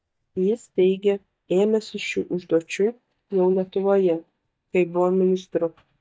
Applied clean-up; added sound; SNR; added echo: neural mask model DeepFilterNet 3.